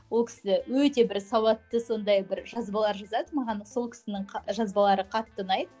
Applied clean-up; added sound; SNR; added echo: none; none; none; none.